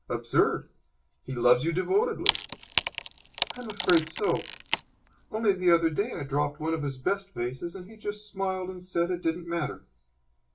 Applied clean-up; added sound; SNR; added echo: none; Wood; 4 dB; reverberation time 0.2 s.